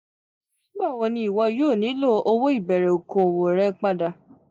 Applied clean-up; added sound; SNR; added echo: neural mask model Resemble Enhance denoiser.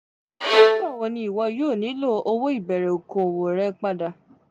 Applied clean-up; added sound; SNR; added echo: none; Bowed string instrument; -3 dB; none.